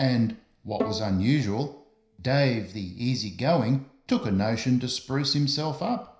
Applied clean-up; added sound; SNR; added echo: none; Bowed string instrument; 12 dB; reverberation time 0.5 s.